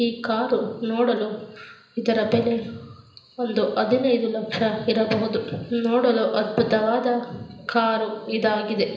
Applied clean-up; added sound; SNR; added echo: none; none; none; reverberation time 0.9 s.